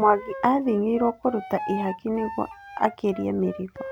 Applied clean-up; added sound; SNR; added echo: none; Wind instrument, woodwind instrument; 13 dB; none.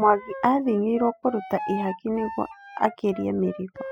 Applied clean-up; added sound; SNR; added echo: classical method spectral subtraction.